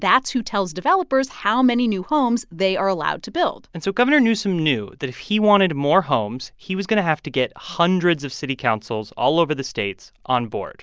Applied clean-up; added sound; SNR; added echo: none; none; none; none.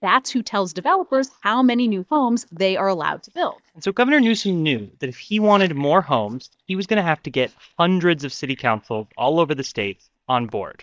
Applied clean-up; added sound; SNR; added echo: neural mask model DeepFilterNet 3.